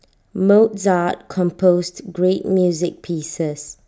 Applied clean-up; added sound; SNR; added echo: none; none; none; none.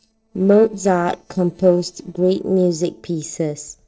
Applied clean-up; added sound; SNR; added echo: neural separator model SepFormer DNS4.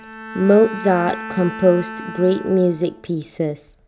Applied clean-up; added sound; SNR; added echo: none; Bowed string instrument; 14 dB; none.